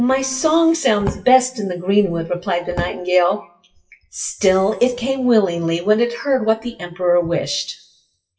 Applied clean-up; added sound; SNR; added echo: classical method WPE with log-MMSE.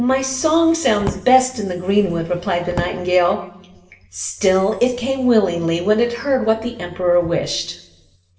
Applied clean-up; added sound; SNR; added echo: none; Drawer open or close; 13 dB; reverberation time 0.8 s.